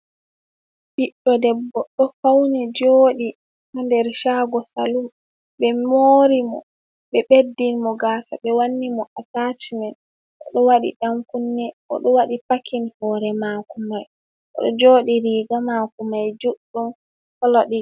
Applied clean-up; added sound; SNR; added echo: none; none; none; none.